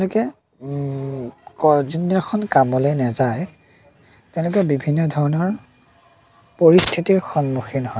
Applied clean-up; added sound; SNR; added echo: none; none; none; none.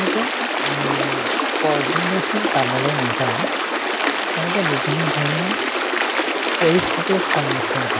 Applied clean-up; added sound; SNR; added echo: none; Stream; -4 dB; none.